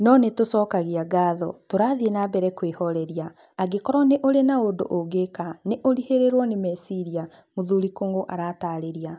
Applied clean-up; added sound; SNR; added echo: none; none; none; none.